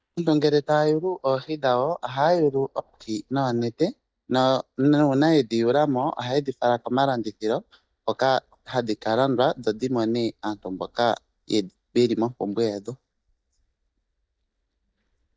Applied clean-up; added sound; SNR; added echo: neural mask model DeepFilterNet 3.